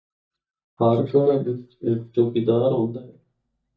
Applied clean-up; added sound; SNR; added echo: neural mask model DeepFilterNet 3.